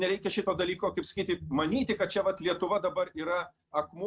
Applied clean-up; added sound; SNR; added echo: neural mask model RNNoise.